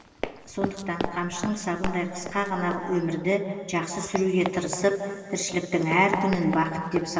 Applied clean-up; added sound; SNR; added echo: none; Run; 10 dB; reverberation time 2.5 s.